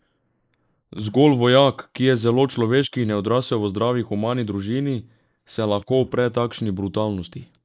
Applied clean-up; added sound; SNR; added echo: neural mask model Resemble Enhance denoiser.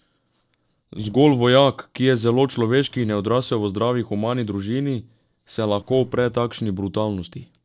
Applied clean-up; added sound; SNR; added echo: neural separator model SepFormer DNS4.